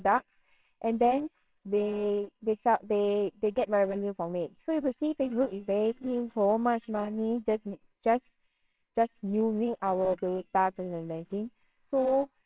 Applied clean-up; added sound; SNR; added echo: neural separator model SepFormer WHAMR!.